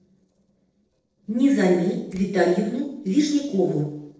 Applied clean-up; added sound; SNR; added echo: neural separator model SepFormer DNS4.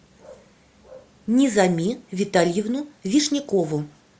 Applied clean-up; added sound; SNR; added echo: none; none; none; none.